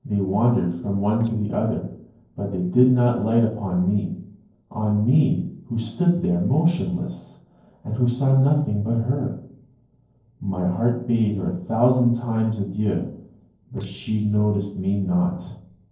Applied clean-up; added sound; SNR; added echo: neural separator model SepFormer DNS4.